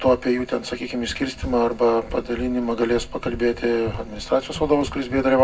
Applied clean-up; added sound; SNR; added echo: none; Run; 14 dB; reverberation time 0.3 s.